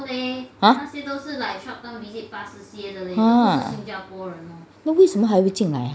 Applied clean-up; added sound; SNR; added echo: none; none; none; none.